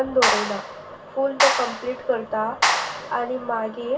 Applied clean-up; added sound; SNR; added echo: none; Clapping; 0 dB; reverberation time 0.1 s.